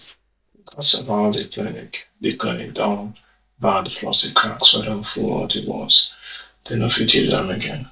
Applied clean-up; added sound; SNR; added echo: neural mask model DeepFilterNet 3.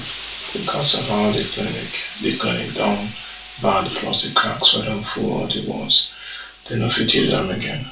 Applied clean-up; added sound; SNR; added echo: none; Explosion; 15 dB; reverberation time 0.3 s.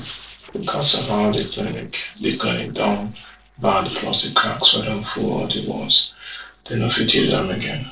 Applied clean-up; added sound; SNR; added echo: neural separator model SepFormer DNS4.